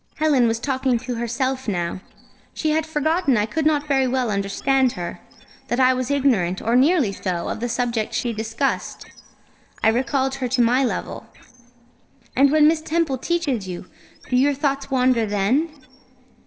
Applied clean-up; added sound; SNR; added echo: neural separator model SepFormer DNS4.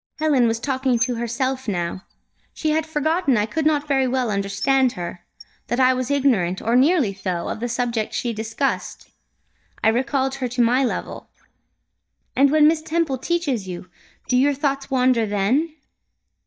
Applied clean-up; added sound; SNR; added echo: neural mask model DeepFilterNet 3.